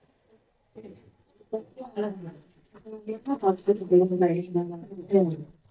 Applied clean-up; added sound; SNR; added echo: neural mask model DeepFilterNet 3.